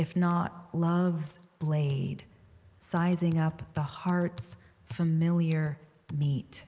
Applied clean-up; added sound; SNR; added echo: neural mask model Resemble Enhance denoiser.